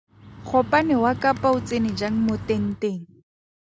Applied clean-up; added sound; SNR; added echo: none; Bird; 12 dB; none.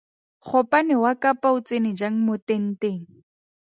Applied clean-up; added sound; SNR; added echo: none; none; none; none.